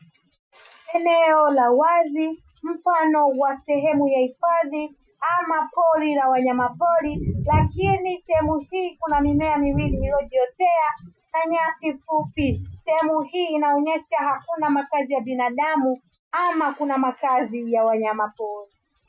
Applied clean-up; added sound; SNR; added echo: classical method Wiener filter.